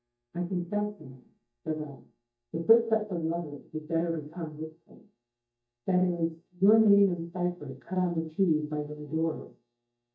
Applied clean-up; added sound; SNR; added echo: neural mask model DeepFilterNet 3.